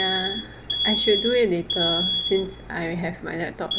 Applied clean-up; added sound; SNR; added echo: none; Alarm; 1 dB; none.